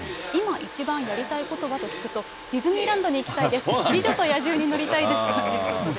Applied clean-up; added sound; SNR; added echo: none; Domestic sounds, home sounds; 10 dB; none.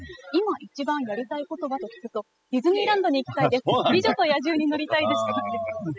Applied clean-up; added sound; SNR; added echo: classical method spectral subtraction.